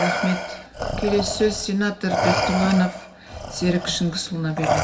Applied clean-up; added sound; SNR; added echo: none; Respiratory sounds; 3 dB; reverberation time 0.2 s.